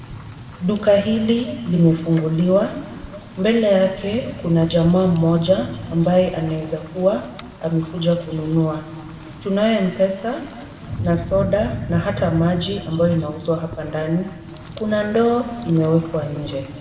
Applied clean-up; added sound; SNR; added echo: none; Rain; 13 dB; reverberation time 1.9 s.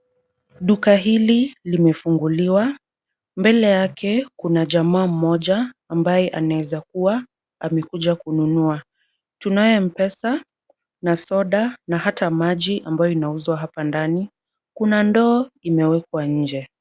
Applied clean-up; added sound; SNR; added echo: none; none; none; none.